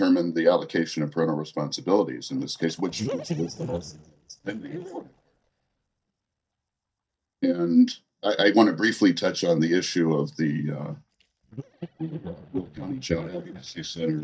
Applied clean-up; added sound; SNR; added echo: neural mask model DeepFilterNet 3.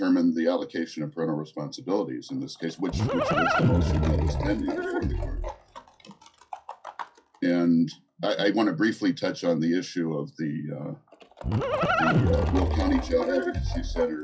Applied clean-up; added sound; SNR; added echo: classical method WPE with log-MMSE.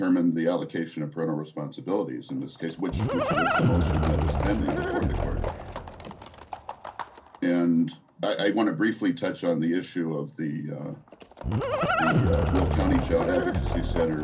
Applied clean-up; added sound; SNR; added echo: none; Livestock, farm animals, working animals; 1 dB; reverberation time 0.3 s.